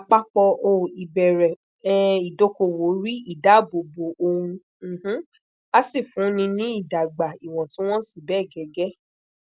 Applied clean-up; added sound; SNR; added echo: none; none; none; none.